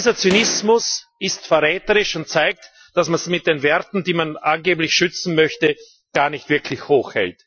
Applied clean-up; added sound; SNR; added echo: classical method Wiener filter.